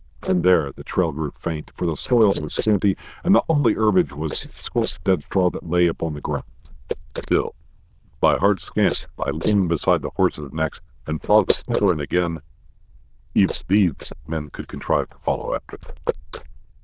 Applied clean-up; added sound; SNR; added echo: neural diffusion model UNIVERSE++.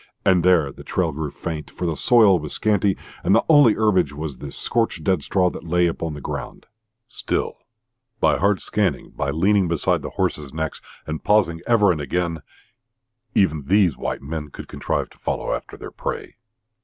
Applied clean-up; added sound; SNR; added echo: none; none; none; none.